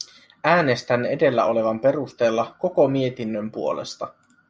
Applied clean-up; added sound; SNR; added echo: none; none; none; none.